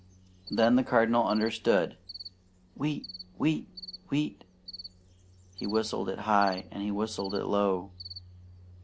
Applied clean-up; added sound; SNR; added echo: none; Cricket; 18 dB; none.